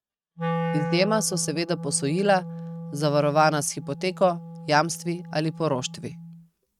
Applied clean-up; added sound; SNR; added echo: neural mask model RNNoise.